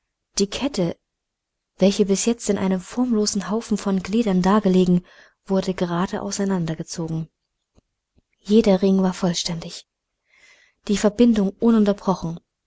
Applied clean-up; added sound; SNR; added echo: none; none; none; none.